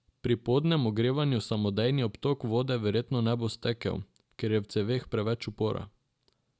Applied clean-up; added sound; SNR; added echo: none; none; none; none.